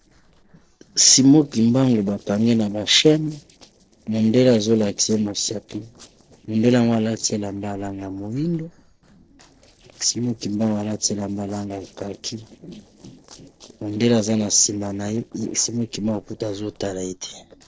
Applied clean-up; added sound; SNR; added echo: neural separator model SepFormer DNS4.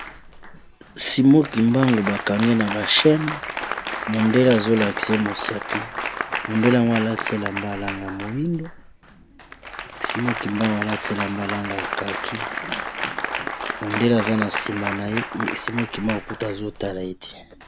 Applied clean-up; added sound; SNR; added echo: none; Applause; 7 dB; none.